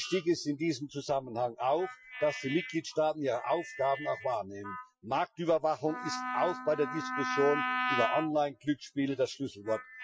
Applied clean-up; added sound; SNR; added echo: classical method Wiener filter.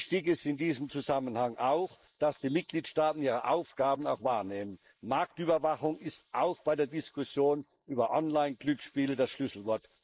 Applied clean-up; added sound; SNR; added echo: neural mask model Resemble Enhance denoiser.